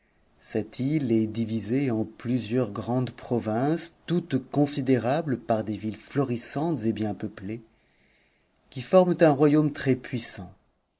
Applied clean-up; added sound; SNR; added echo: none; none; none; none.